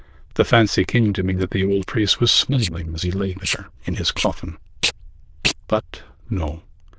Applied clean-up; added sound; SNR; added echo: neural diffusion model UNIVERSE++.